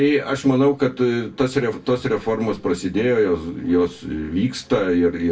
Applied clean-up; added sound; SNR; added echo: none; none; none; reverberation time 0.2 s.